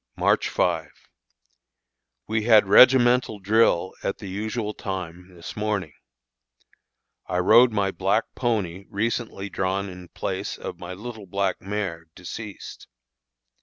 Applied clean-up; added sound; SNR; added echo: none; none; none; none.